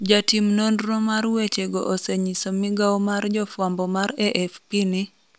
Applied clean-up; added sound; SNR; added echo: none; none; none; none.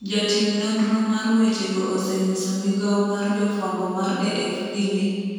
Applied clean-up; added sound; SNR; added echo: none; none; none; reverberation time 2.0 s.